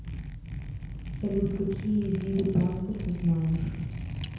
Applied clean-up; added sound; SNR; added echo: none; Liquid; 6 dB; reverberation time 0.9 s.